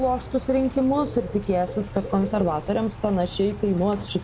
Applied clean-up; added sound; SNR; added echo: none; Bird / Rain; 12 dB; none.